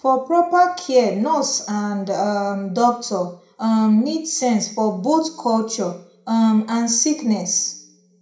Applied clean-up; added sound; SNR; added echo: none; none; none; reverberation time 0.5 s.